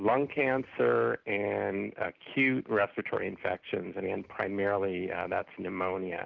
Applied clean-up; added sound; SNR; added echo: none; none; none; none.